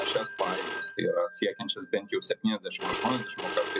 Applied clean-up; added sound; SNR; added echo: none; Telephone; 0 dB; none.